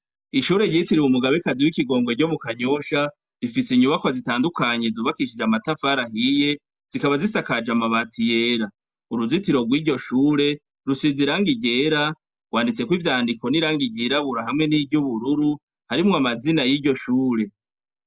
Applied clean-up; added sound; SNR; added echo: none; none; none; none.